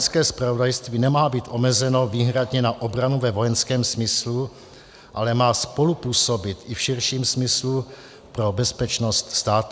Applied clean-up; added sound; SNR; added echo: none; none; none; none.